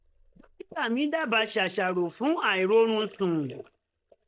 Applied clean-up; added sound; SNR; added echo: neural mask model DeepFilterNet 3.